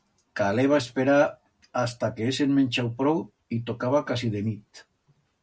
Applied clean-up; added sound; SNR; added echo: none; none; none; none.